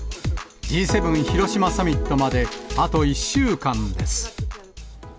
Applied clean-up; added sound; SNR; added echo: none; none; none; none.